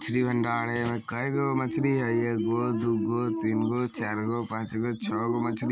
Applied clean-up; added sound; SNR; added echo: none; none; none; none.